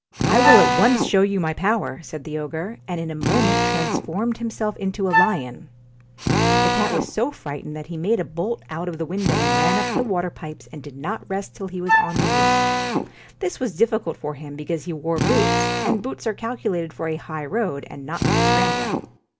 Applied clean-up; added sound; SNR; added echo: none; Drill + Wind instrument, woodwind instrument; -1 dB; none.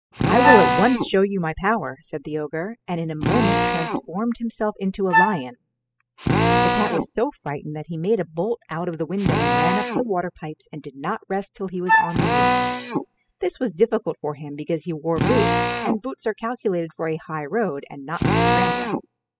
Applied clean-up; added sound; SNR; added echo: classical method spectral subtraction.